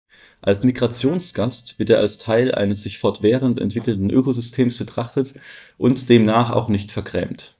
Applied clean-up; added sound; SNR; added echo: neural mask model DeepFilterNet 3.